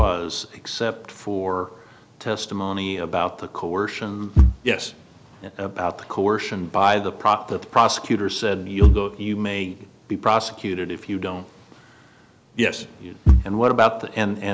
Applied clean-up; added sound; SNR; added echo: none; Bass drum / Thump, thud; 2 dB; none.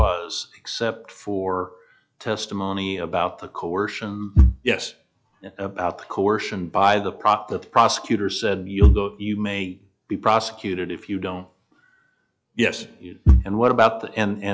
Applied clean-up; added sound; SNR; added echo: classical method log-MMSE.